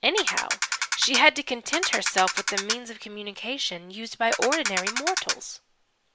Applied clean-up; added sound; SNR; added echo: none; Ratchet, pawl; 1 dB; none.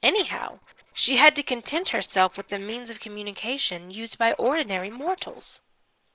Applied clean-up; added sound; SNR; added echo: neural separator model SepFormer DNS4.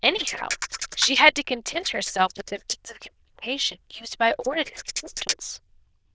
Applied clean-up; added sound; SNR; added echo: neural diffusion model UNIVERSE++.